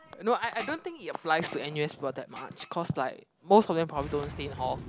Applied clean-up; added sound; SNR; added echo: none; Boom; 16 dB; none.